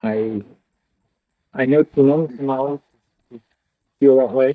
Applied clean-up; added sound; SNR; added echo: neural mask model DeepFilterNet 3.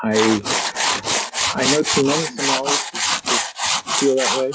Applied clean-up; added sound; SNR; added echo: classical method WPE with log-MMSE.